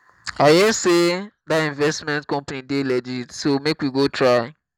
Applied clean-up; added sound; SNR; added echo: none; none; none; none.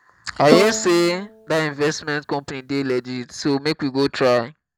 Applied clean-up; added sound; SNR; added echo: none; Bowed string instrument; 6 dB; none.